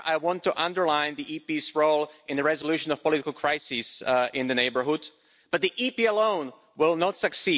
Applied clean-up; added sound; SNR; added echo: none; none; none; none.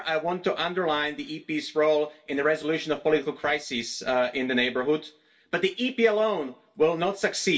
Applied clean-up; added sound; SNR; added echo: none; none; none; reverberation time 0.2 s.